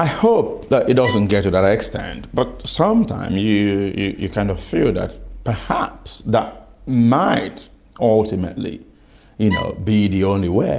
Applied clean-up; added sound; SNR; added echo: none; Bowed string instrument; 13 dB; none.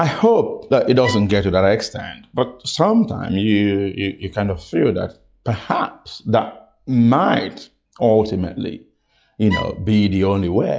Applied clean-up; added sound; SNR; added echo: classical method log-MMSE.